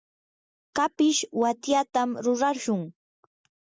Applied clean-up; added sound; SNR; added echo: none; none; none; none.